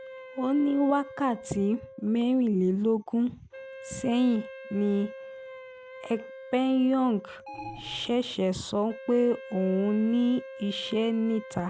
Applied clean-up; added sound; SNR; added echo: none; Alarm + Wind instrument, woodwind instrument; 16 dB; none.